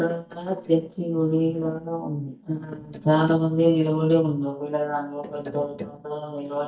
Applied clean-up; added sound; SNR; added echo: neural mask model DeepFilterNet 3.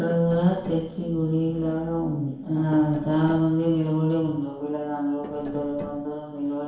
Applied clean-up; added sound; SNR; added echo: none; Tap; 16 dB; reverberation time 2.2 s.